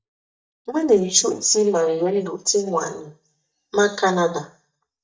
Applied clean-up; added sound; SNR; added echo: neural mask model DeepFilterNet 3.